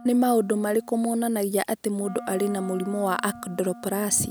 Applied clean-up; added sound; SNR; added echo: none; Wind instrument, woodwind instrument; 17 dB; none.